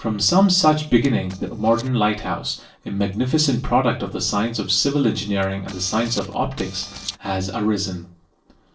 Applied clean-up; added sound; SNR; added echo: neural separator model SepFormer DNS4.